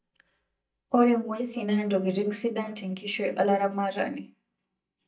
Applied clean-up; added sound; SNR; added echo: neural mask model DeepFilterNet 3.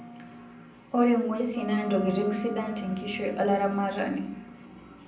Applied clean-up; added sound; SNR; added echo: none; Wind instrument, woodwind instrument; 14 dB; reverberation time 0.6 s.